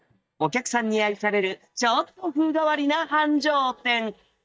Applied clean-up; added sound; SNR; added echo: neural mask model DeepFilterNet 3.